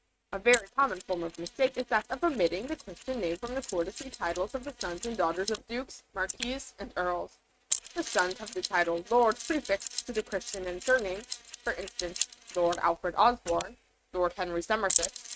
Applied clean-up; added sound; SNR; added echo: neural mask model RNNoise.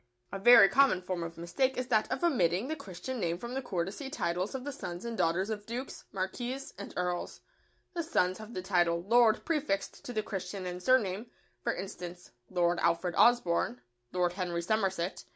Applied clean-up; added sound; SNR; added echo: none; none; none; none.